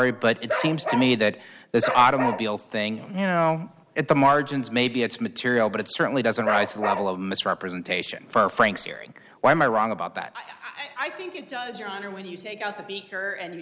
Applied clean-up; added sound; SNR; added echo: none; Bark; 5 dB; none.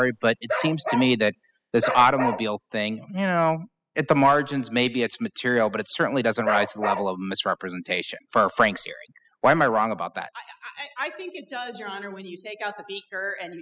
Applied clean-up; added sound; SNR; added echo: classical method spectral subtraction.